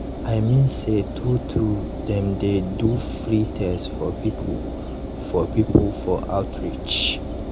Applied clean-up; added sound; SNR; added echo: none; Engine; 7 dB; none.